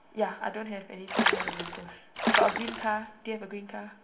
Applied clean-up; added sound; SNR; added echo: none; Water / Splash, splatter; -4 dB; reverberation time 0.6 s.